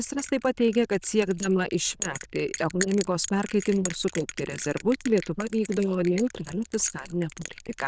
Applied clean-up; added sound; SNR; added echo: neural diffusion model UNIVERSE++.